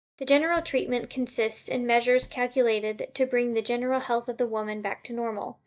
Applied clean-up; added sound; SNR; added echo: neural mask model DeepFilterNet 3.